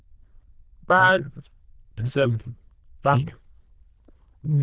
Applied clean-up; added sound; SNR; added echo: neural diffusion model UNIVERSE++.